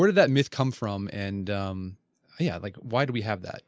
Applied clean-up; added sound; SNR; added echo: none; none; none; none.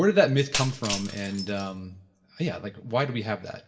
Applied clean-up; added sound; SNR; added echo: none; Shatter; 10 dB; reverberation time 0.5 s.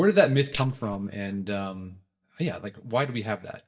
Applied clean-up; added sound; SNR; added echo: neural mask model DeepFilterNet 3.